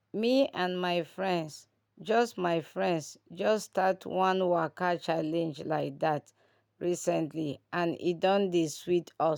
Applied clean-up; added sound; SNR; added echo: none; none; none; none.